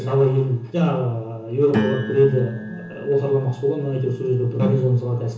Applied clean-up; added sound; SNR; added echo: none; Piano; 12 dB; reverberation time 0.8 s.